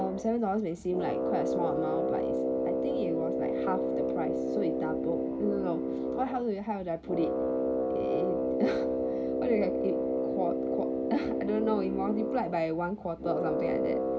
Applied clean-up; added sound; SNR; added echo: none; Brass instrument; -3 dB; reverberation time 2.1 s.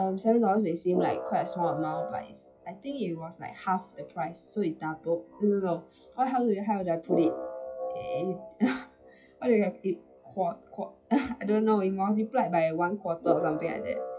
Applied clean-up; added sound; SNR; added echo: classical method WPE with log-MMSE.